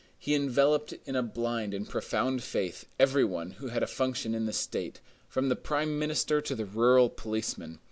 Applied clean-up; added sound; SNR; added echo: none; none; none; none.